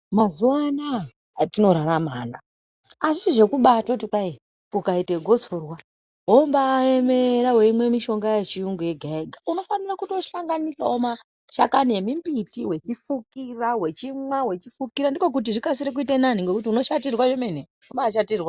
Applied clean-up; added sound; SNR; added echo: none; none; none; none.